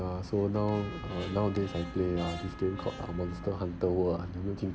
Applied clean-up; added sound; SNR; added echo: none; Trumpet + Brass instrument; 15 dB; none.